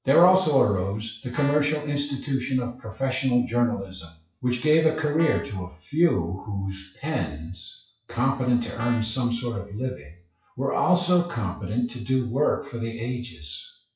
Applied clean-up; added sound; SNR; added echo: classical method WPE with log-MMSE.